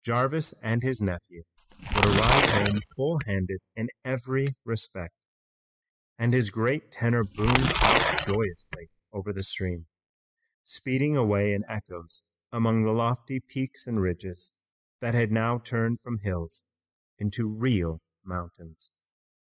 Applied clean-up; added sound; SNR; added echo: classical method spectral subtraction.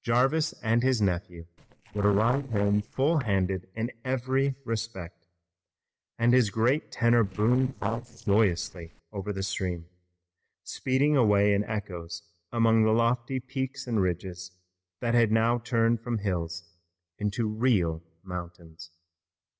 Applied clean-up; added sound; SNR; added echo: neural separator model SepFormer DNS4.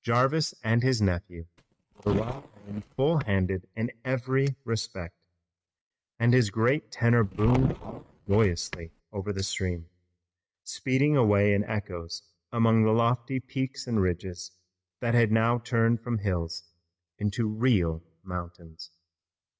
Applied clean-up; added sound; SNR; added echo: neural mask model RNNoise.